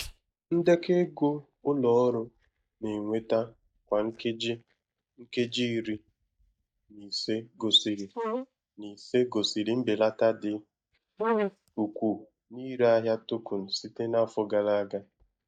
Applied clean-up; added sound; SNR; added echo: neural mask model DeepFilterNet 3.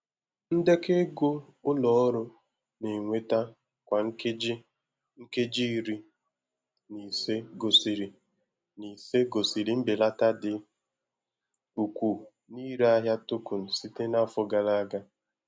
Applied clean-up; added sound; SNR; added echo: none; none; none; none.